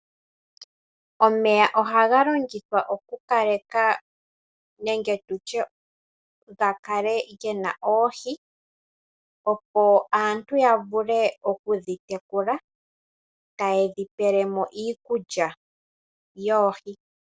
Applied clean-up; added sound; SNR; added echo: none; none; none; none.